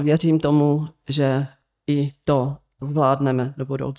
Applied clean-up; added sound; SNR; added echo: neural mask model DeepFilterNet 3.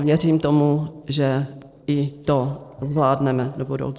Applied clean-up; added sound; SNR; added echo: neural separator model SepFormer DNS4.